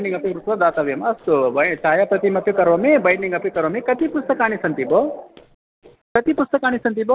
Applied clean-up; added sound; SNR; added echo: neural separator model SepFormer DNS4.